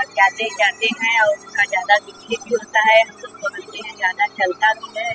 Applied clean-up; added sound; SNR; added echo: classical method spectral subtraction.